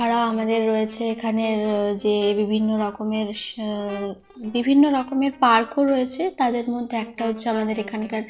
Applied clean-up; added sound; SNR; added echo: neural separator model SepFormer DNS4.